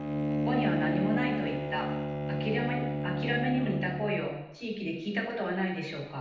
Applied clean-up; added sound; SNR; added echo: none; Bowed string instrument; 0 dB; reverberation time 0.9 s.